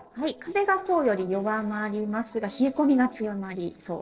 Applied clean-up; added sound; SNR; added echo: neural separator model SepFormer DNS4.